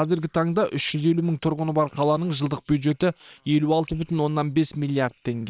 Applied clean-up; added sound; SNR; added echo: neural separator model SepFormer WHAM!.